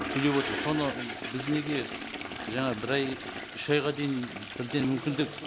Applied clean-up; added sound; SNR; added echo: none; Toilet flush; 6 dB; none.